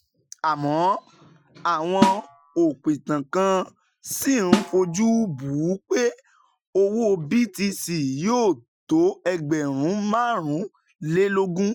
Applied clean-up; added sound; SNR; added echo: classical method Wiener filter.